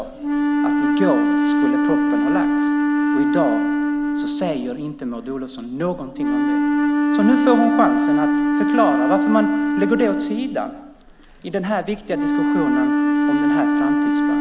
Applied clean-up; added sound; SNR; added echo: none; Wind instrument, woodwind instrument; -5 dB; none.